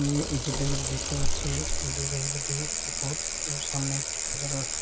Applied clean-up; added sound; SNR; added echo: none; Bicycle; -4 dB; none.